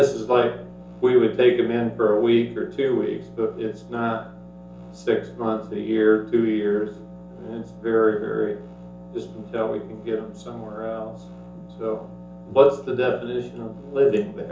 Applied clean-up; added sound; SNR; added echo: none; none; none; reverberation time 0.6 s.